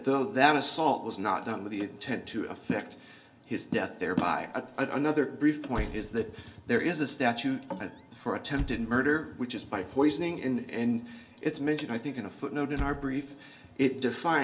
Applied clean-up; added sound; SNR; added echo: none; Squeak / Slam; 12 dB; reverberation time 0.1 s.